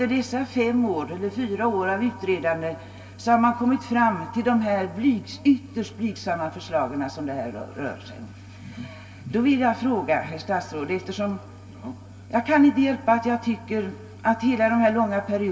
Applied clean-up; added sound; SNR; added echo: none; none; none; reverberation time 0.2 s.